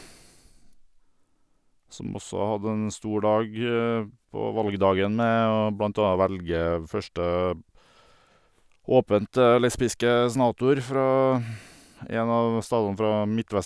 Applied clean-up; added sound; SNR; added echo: none; none; none; none.